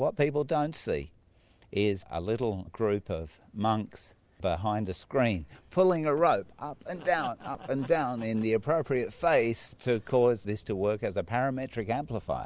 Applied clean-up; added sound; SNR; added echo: none; none; none; none.